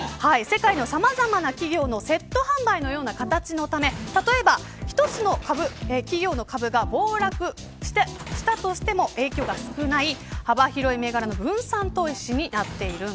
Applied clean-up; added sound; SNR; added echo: none; Train; 18 dB; none.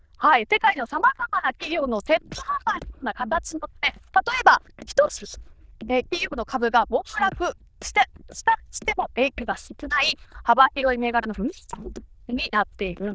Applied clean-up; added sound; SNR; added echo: neural diffusion model UNIVERSE++.